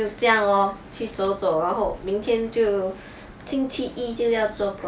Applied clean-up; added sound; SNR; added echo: none; none; none; none.